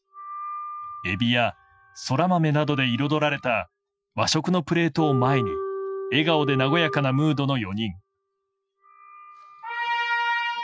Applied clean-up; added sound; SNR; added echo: classical method Wiener filter.